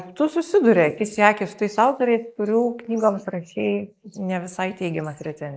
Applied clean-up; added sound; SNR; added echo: neural mask model Resemble Enhance denoiser.